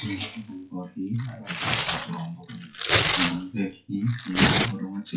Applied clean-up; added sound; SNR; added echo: classical method WPE with log-MMSE.